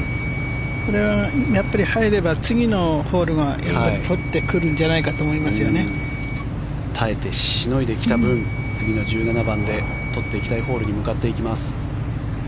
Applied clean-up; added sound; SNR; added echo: none; Wind instrument, woodwind instrument; 14 dB; none.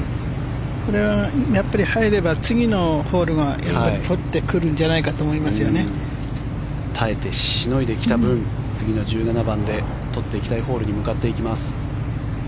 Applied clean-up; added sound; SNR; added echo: none; none; none; none.